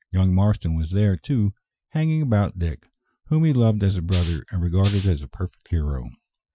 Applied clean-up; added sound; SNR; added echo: classical method Wiener filter.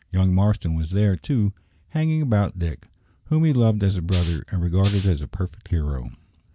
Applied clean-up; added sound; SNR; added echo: none; Rattle (instrument); 17 dB; none.